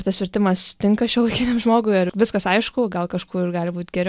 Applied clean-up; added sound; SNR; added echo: none; none; none; none.